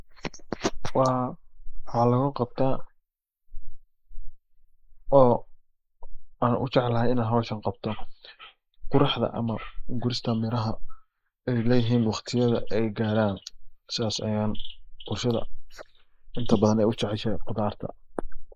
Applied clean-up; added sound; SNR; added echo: neural mask model Resemble Enhance denoiser.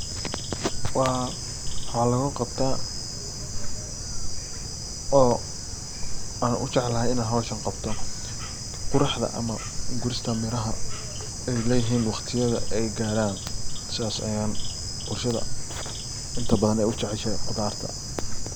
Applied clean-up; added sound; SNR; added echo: none; Bird / Insect; 0 dB; none.